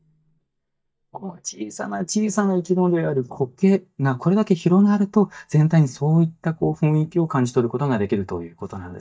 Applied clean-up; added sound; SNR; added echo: neural mask model DeepFilterNet 3.